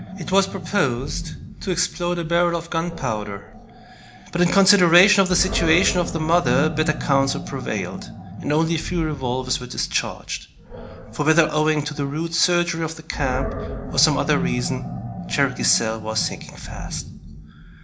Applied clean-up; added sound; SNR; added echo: none; Animal; 9 dB; reverberation time 0.4 s.